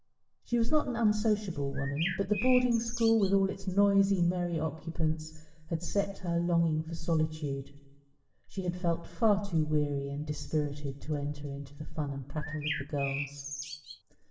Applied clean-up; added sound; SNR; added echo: none; Bird; 10 dB; reverberation time 0.8 s.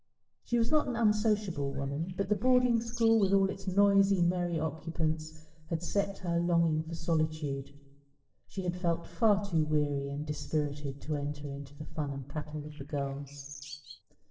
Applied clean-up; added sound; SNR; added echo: neural separator model SepFormer DNS4.